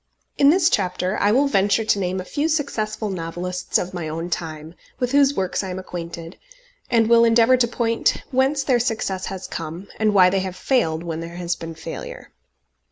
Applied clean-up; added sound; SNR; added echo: none; none; none; none.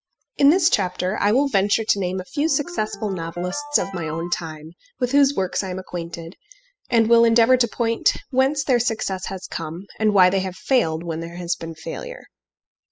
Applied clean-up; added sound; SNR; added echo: classical method spectral subtraction.